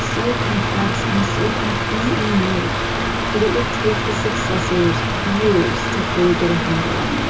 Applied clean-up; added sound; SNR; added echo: none; Mechanical fan; -1 dB; reverberation time 0.2 s.